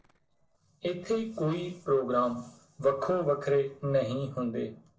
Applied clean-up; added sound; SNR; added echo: neural separator model SepFormer DNS4.